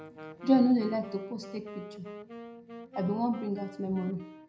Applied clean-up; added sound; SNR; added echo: none; Wind instrument, woodwind instrument; 15 dB; reverberation time 0.5 s.